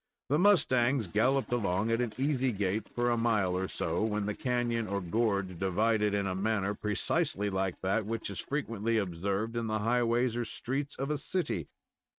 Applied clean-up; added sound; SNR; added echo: neural mask model RNNoise.